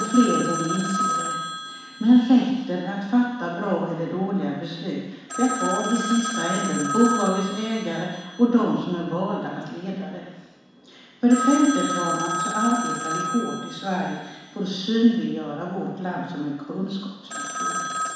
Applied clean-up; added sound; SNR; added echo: none; Telephone; 7 dB; reverberation time 1.1 s.